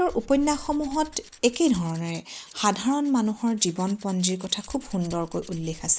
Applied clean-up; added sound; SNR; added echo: neural mask model Resemble Enhance denoiser.